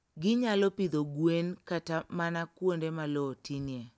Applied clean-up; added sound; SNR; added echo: none; none; none; none.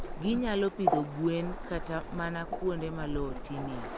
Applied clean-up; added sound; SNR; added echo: none; Waves, surf; 3 dB; none.